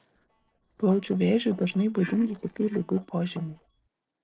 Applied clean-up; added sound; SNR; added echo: neural separator model SepFormer DNS4.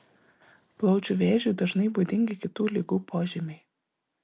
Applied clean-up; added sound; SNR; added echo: none; none; none; none.